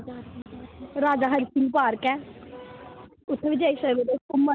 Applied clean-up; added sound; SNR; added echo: none; none; none; none.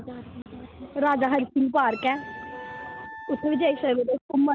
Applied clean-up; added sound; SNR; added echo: none; Wind instrument, woodwind instrument; 15 dB; none.